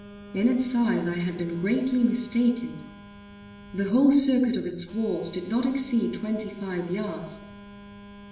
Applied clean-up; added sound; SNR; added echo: none; Telephone; 19 dB; reverberation time 0.8 s.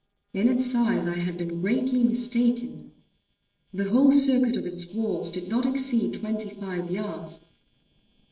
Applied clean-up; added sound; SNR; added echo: neural separator model SepFormer DNS4.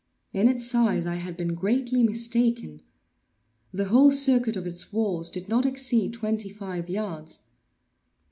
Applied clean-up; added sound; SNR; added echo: none; none; none; none.